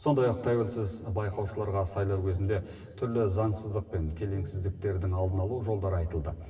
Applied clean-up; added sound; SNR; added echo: none; none; none; reverberation time 1.4 s.